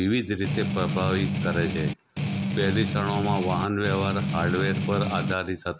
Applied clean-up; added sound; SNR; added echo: none; Strum; -1 dB; none.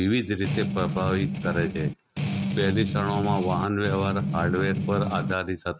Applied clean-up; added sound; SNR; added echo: neural mask model RNNoise.